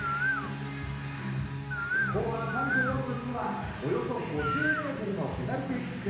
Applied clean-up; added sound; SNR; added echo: none; Bird; 3 dB; reverberation time 1.1 s.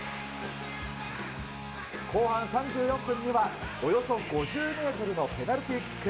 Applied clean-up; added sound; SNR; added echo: none; none; none; none.